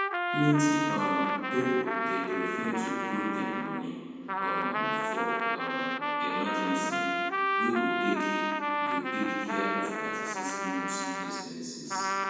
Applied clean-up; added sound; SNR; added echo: none; Trumpet; -2 dB; reverberation time 2.1 s.